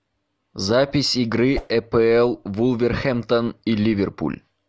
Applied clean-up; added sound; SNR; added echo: none; Whoosh, swoosh, swish; 13 dB; none.